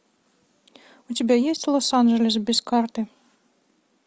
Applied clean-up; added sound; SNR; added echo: none; none; none; none.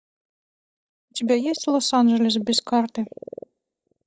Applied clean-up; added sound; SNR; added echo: neural mask model DeepFilterNet 3.